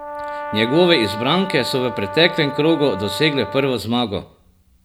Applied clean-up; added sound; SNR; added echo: none; Brass instrument; 11 dB; none.